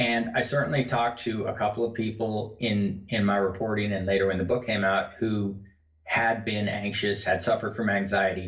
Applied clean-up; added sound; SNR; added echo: neural separator model SepFormer DNS4.